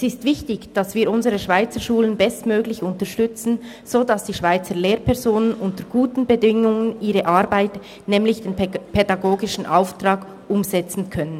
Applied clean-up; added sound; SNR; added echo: none; none; none; none.